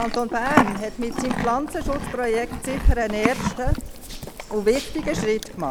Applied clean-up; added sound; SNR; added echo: none; Livestock, farm animals, working animals; 0 dB; none.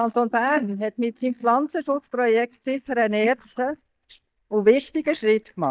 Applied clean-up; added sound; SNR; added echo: neural mask model DeepFilterNet 3.